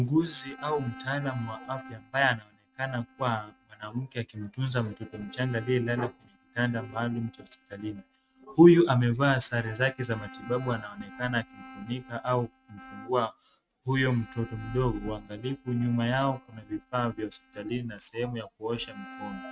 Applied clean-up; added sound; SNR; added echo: neural mask model RNNoise.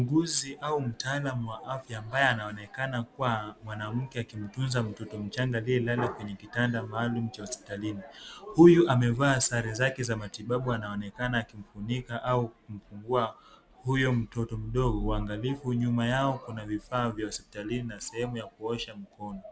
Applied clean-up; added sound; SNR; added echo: none; none; none; none.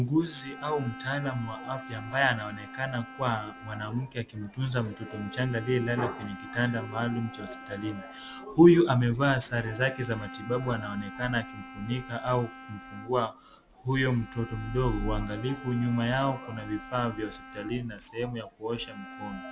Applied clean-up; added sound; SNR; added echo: none; Bowed string instrument; 16 dB; none.